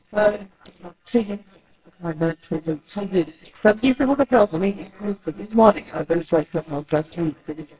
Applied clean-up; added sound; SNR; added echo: neural separator model SepFormer WHAMR!.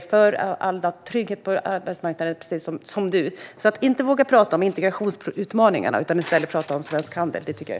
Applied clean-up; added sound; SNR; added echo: none; none; none; none.